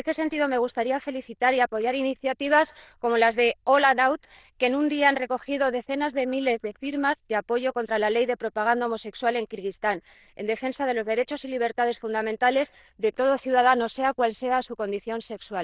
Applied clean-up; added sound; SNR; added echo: neural diffusion model UNIVERSE++.